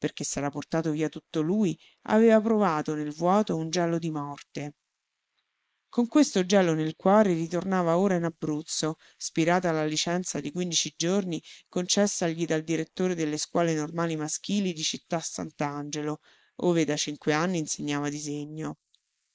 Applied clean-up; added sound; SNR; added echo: neural mask model Resemble Enhance denoiser.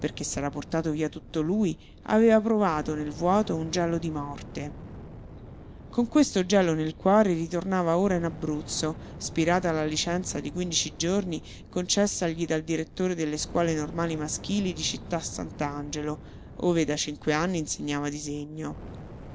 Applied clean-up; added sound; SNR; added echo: none; Fire; 16 dB; none.